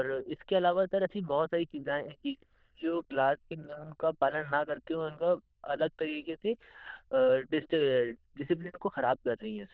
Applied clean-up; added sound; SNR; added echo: neural diffusion model UNIVERSE++.